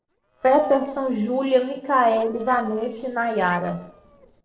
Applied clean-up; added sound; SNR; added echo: neural separator model SepFormer DNS4.